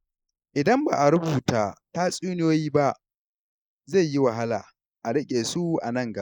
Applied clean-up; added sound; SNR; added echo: neural mask model Resemble Enhance denoiser.